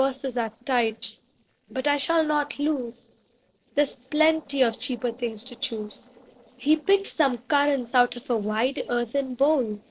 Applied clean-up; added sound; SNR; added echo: neural separator model SepFormer DNS4.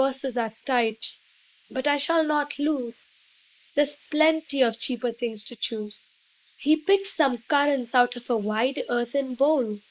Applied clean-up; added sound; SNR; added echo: neural mask model Resemble Enhance denoiser.